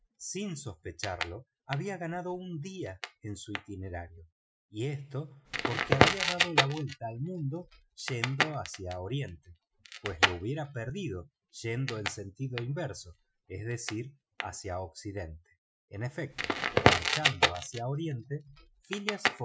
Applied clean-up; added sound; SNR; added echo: classical method Wiener filter.